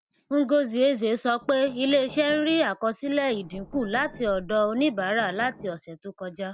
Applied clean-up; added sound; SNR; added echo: none; Squeak / Screech + Knock; 19 dB; none.